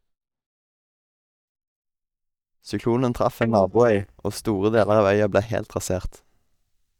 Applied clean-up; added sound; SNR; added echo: neural mask model DeepFilterNet 3.